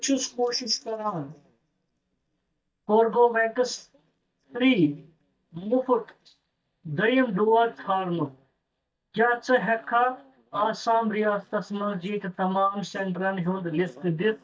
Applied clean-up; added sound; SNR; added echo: neural mask model DeepFilterNet 3.